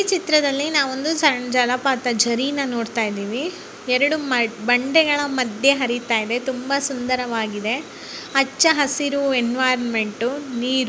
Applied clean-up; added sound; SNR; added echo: none; none; none; none.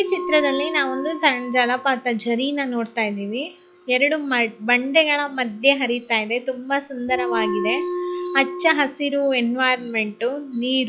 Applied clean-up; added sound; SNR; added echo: classical method log-MMSE.